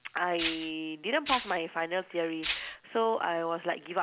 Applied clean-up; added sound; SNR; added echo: none; Rattle (instrument); 3 dB; none.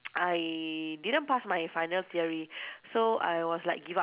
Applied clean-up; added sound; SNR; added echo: none; none; none; none.